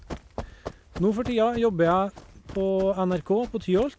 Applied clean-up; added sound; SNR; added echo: none; Run; 16 dB; none.